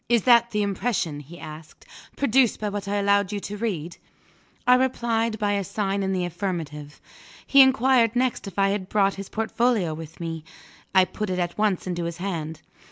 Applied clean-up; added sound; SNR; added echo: none; none; none; none.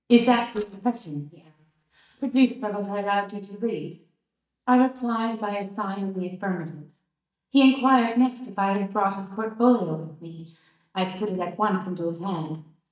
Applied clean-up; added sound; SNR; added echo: neural mask model DeepFilterNet 3.